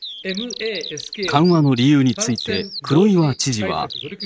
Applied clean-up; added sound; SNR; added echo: neural mask model RNNoise.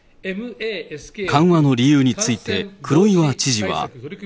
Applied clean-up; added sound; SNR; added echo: none; none; none; none.